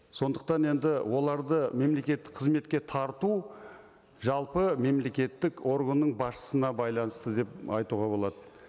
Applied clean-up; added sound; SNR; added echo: none; none; none; none.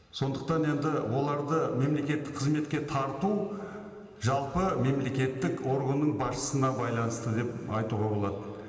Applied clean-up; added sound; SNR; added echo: none; none; none; reverberation time 2.9 s.